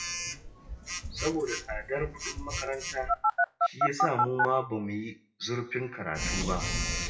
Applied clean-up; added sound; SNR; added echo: classical method WPE with log-MMSE.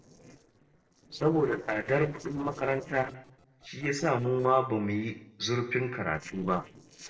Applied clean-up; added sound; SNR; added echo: neural separator model SepFormer DNS4.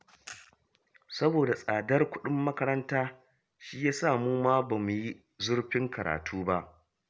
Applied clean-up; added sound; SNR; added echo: none; none; none; none.